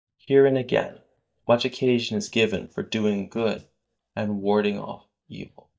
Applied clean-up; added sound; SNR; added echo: neural mask model DeepFilterNet 3.